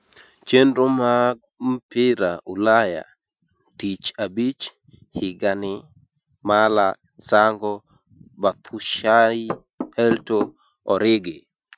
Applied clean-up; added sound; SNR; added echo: classical method Wiener filter.